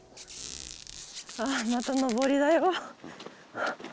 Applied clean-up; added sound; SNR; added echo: none; Squeak; 12 dB; none.